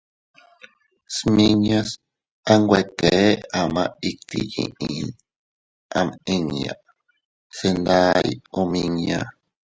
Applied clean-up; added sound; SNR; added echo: none; none; none; none.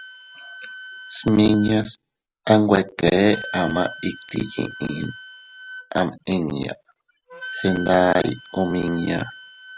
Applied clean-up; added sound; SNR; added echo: none; Wind instrument, woodwind instrument; 16 dB; none.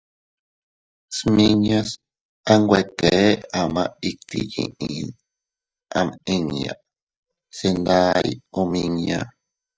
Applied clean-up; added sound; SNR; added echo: neural mask model DeepFilterNet 3.